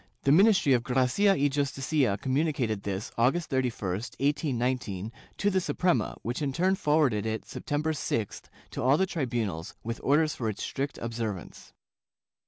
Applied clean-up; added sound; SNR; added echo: none; none; none; none.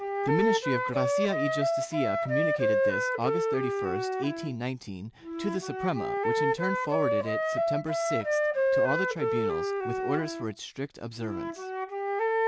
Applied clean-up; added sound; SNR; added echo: none; Wind instrument, woodwind instrument; -4 dB; none.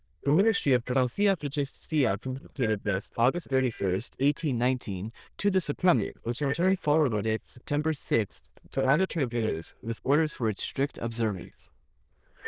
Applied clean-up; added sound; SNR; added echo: neural diffusion model UNIVERSE++.